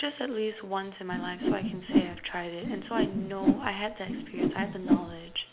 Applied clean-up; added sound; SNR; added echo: none; Whoosh, swoosh, swish; -5 dB; none.